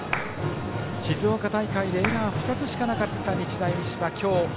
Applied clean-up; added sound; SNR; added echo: none; Clapping; 10 dB; none.